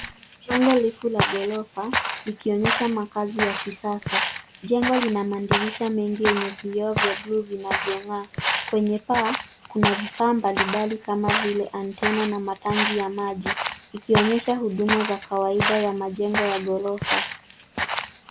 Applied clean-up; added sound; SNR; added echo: none; Walk, footsteps; 3 dB; none.